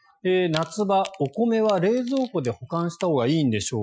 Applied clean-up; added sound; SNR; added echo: classical method Wiener filter.